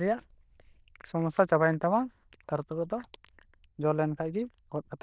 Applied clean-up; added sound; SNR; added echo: neural diffusion model UNIVERSE++.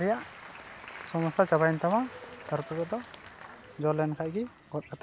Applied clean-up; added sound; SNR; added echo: none; Applause / Crowd; 16 dB; none.